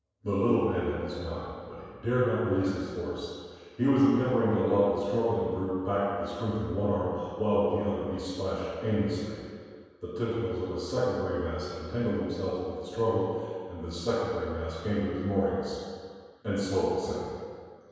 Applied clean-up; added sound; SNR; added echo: none; none; none; reverberation time 1.9 s.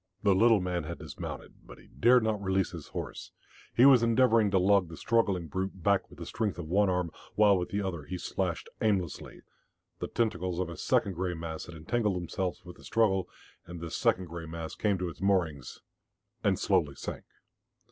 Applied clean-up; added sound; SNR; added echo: none; none; none; none.